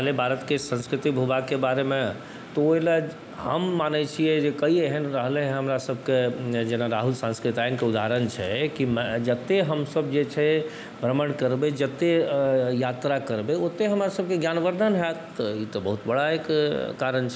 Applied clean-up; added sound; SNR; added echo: none; none; none; none.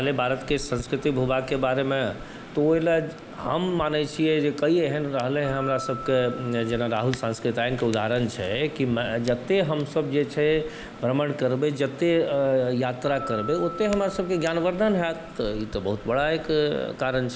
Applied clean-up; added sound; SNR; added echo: none; Hands + Keyboard (musical); 17 dB; none.